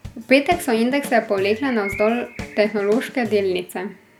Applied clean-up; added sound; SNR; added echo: none; Drum kit + Bird; 15 dB; none.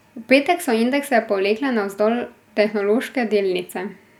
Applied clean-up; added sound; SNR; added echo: none; none; none; none.